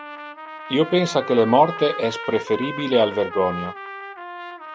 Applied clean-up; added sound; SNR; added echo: none; Trumpet; 11 dB; none.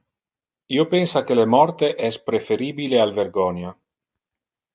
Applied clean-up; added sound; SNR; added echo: none; none; none; none.